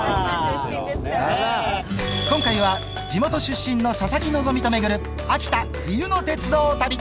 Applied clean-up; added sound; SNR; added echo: none; Thunder / Rain; 11 dB; none.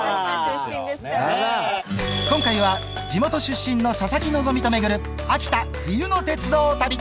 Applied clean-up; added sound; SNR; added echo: none; none; none; none.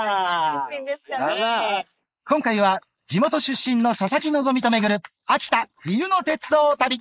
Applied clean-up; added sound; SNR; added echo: neural mask model Resemble Enhance denoiser.